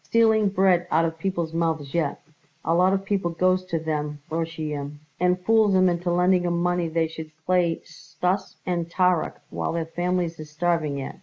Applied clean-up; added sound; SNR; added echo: none; none; none; none.